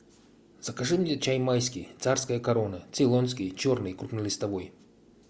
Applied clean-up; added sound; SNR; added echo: none; none; none; none.